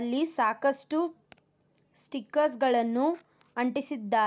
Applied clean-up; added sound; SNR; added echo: none; none; none; none.